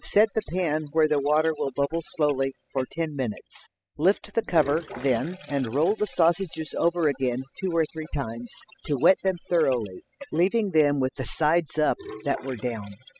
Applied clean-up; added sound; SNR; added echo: classical method spectral subtraction.